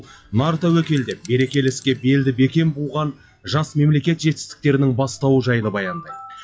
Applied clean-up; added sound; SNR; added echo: classical method WPE with log-MMSE.